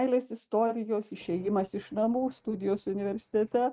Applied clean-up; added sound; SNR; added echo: neural mask model RNNoise.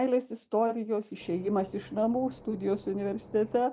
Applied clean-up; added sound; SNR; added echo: none; Engine / Boat, Water vehicle; 20 dB; none.